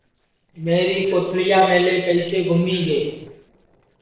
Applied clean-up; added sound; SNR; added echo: neural separator model SepFormer DNS4.